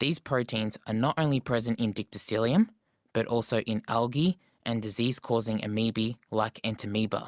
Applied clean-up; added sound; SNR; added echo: none; none; none; none.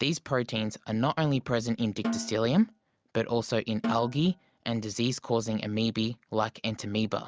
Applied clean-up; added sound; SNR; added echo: none; Snare drum; 9 dB; none.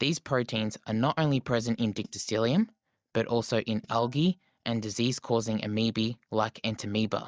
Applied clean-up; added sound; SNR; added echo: neural mask model DeepFilterNet 3.